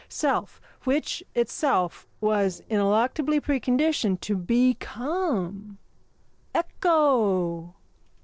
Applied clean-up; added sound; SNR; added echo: neural separator model SepFormer DNS4.